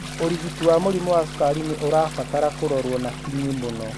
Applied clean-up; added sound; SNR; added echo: none; Toilet flush; 14 dB; none.